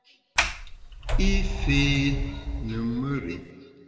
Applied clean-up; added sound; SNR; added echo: none; Sliding door; -2 dB; reverberation time 1.4 s.